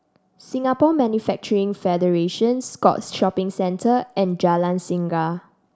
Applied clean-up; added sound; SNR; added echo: none; none; none; none.